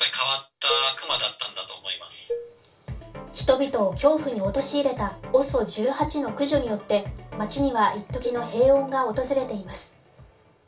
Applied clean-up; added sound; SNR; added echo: none; Dishes, pots, and pans; 11 dB; reverberation time 0.3 s.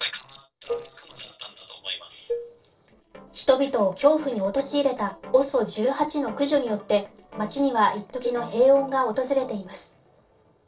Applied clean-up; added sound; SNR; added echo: neural separator model SepFormer DNS4.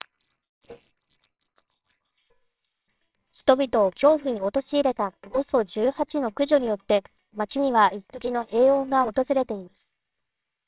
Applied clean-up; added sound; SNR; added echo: neural separator model SepFormer WHAMR!.